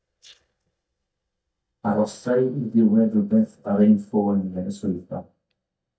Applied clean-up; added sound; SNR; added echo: neural mask model DeepFilterNet 3.